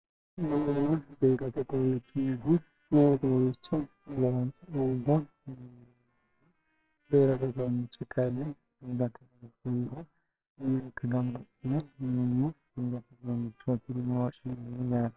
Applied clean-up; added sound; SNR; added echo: neural separator model SepFormer WHAMR!.